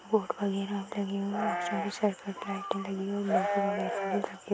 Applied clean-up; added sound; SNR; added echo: none; Livestock, farm animals, working animals; 2 dB; none.